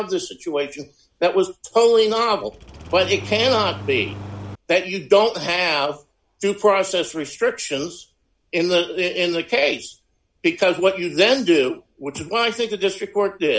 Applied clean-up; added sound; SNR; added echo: none; Engine starting; 14 dB; none.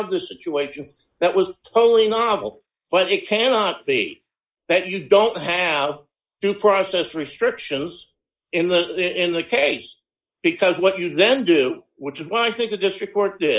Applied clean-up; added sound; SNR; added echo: neural mask model Resemble Enhance denoiser.